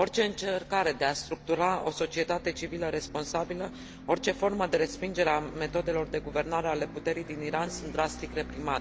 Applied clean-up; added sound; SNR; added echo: none; Bus; 14 dB; none.